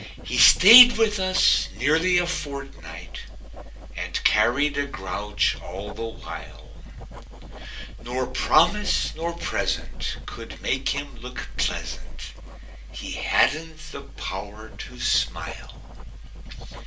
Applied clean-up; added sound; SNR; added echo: none; Writing; 18 dB; reverberation time 0.2 s.